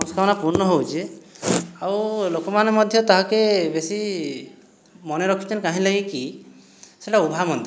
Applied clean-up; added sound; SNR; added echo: none; none; none; none.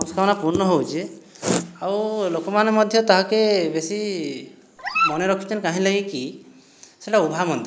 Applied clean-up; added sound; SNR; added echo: neural mask model Resemble Enhance denoiser.